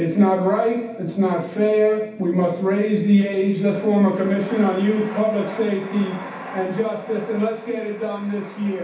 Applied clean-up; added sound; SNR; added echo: none; none; none; reverberation time 0.7 s.